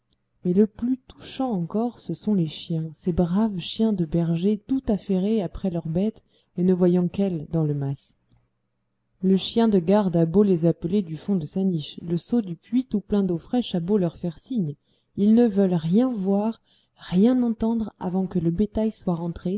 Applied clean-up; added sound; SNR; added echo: none; none; none; none.